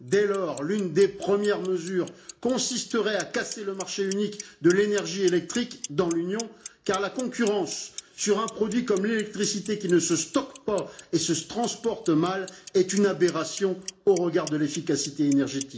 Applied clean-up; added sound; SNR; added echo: none; Clock; 18 dB; reverberation time 0.4 s.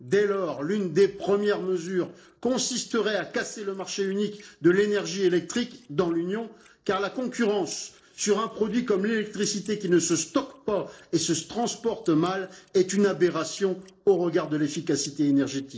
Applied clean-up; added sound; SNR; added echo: neural separator model SepFormer DNS4.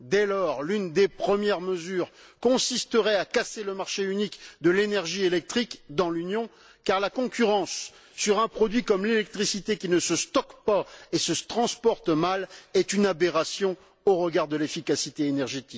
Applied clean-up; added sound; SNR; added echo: none; none; none; none.